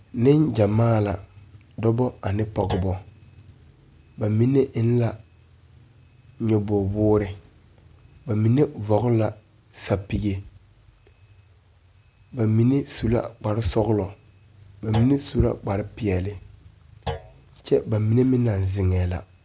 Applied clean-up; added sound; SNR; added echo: none; Thump, thud; 14 dB; none.